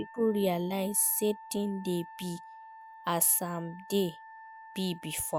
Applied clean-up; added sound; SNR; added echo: none; Wind instrument, woodwind instrument; 17 dB; none.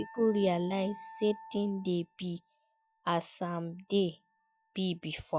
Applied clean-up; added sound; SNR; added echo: classical method log-MMSE.